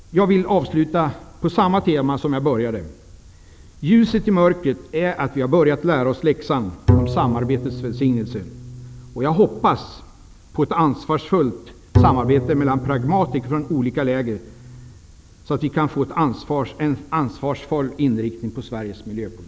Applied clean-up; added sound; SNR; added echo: none; Bowed string instrument; 3 dB; none.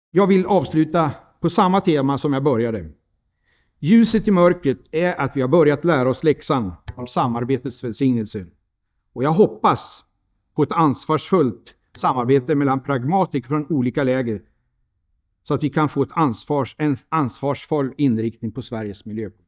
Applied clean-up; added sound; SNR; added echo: neural mask model DeepFilterNet 3.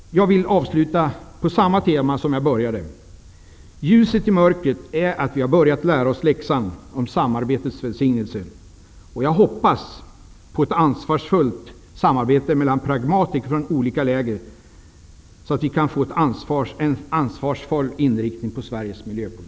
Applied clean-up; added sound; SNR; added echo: none; none; none; none.